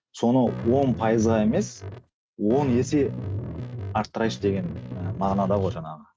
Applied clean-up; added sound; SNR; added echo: neural mask model RNNoise.